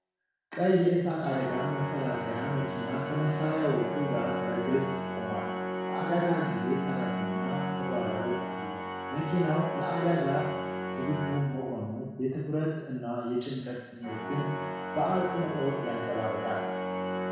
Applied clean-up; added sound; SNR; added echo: none; Organ; 3 dB; reverberation time 1.1 s.